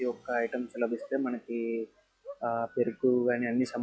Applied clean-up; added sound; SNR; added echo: classical method log-MMSE.